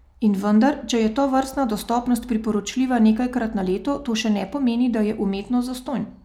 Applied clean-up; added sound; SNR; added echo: none; none; none; none.